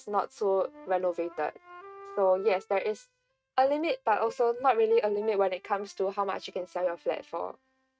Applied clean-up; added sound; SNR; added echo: neural mask model RNNoise.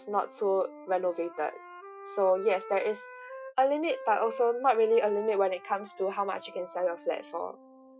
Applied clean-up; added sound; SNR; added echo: classical method Wiener filter.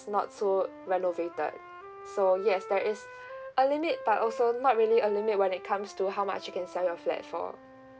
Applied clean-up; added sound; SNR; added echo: none; Wind instrument, woodwind instrument; 16 dB; none.